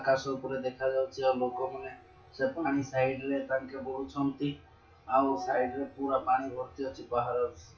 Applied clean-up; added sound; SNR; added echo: classical method WPE with log-MMSE.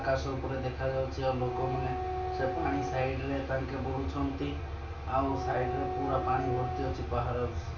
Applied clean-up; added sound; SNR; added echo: none; Wind instrument, woodwind instrument; 6 dB; reverberation time 0.3 s.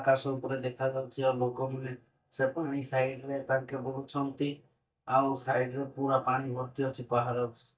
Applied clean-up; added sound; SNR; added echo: neural mask model DeepFilterNet 3.